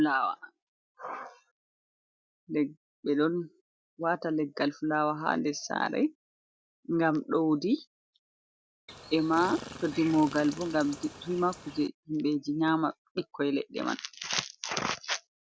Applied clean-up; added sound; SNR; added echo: none; Chirp, tweet; 13 dB; none.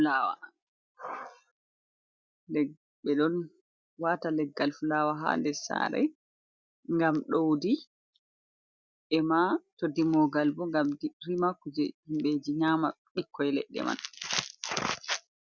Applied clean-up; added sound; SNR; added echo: none; none; none; none.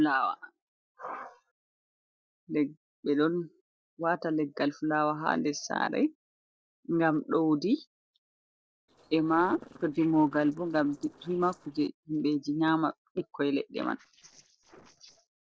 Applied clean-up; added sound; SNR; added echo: neural separator model SepFormer DNS4.